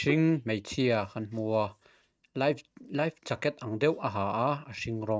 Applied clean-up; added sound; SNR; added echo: neural mask model RNNoise.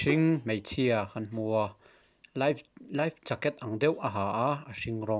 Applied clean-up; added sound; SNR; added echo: none; Hands; 19 dB; none.